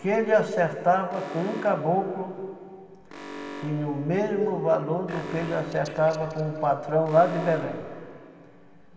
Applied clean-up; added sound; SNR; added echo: none; Alarm; 15 dB; reverberation time 2.3 s.